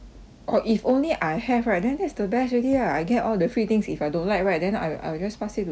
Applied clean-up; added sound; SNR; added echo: none; none; none; none.